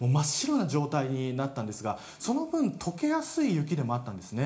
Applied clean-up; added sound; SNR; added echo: none; none; none; reverberation time 0.4 s.